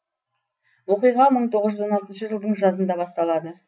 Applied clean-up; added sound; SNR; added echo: none; none; none; none.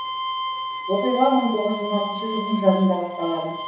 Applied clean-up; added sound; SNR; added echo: none; Bowed string instrument; 7 dB; reverberation time 0.7 s.